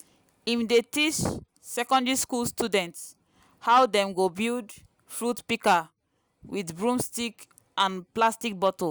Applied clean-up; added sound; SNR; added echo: none; none; none; none.